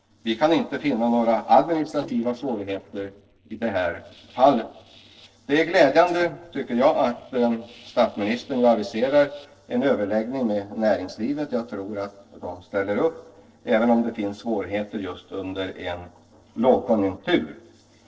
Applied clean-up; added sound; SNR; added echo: neural separator model SepFormer DNS4.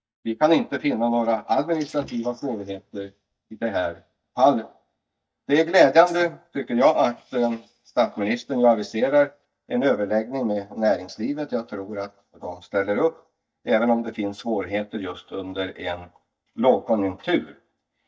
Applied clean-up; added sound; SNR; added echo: neural mask model DeepFilterNet 3.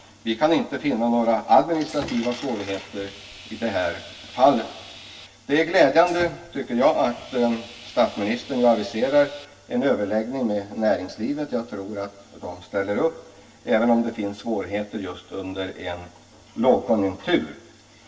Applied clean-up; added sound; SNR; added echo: none; Sawing; 18 dB; reverberation time 0.2 s.